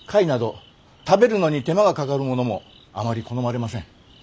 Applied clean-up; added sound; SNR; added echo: none; none; none; none.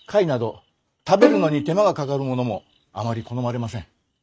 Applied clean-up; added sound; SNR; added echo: neural mask model RNNoise.